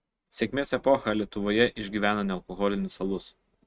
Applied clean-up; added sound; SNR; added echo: neural mask model RNNoise.